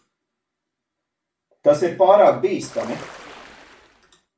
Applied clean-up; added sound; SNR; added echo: none; Ocean; 18 dB; reverberation time 0.3 s.